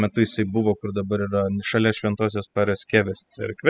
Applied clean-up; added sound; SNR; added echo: classical method spectral subtraction.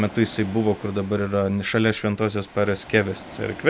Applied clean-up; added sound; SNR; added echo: none; Ocean; 19 dB; none.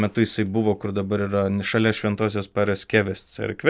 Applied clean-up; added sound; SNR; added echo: none; none; none; none.